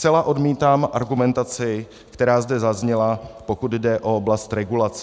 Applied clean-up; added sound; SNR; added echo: none; none; none; none.